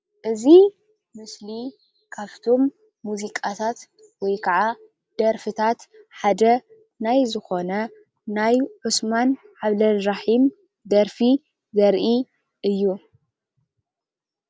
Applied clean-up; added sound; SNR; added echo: none; none; none; none.